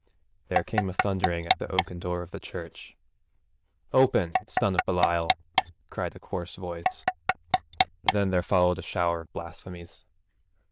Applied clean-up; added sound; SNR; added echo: neural diffusion model UNIVERSE++.